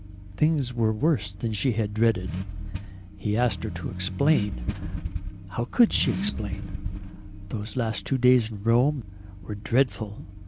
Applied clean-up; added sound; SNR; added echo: none; Accelerating, revving, vroom / Car; 8 dB; none.